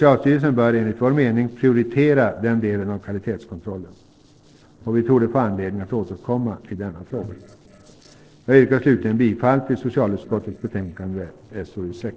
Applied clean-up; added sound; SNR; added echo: neural separator model SepFormer DNS4.